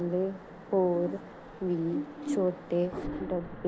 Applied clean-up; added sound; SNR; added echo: none; none; none; none.